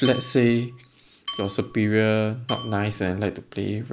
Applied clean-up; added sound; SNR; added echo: none; Dishes, pots, and pans / Glass / Bell; 16 dB; none.